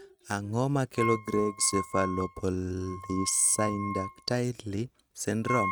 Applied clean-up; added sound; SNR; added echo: neural mask model RNNoise.